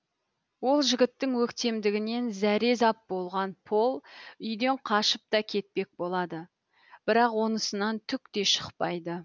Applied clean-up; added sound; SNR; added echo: none; none; none; none.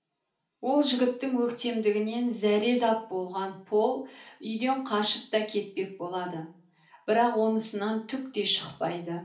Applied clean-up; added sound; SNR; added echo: none; none; none; reverberation time 0.4 s.